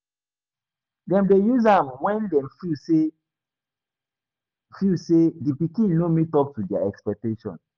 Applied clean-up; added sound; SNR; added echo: none; none; none; none.